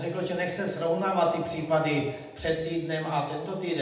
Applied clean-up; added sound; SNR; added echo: none; none; none; reverberation time 0.8 s.